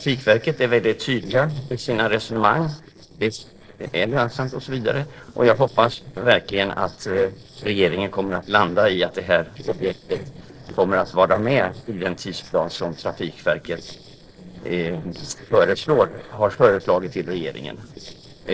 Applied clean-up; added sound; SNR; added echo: neural separator model SepFormer DNS4.